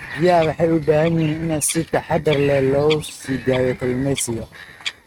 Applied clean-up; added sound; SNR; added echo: neural mask model RNNoise.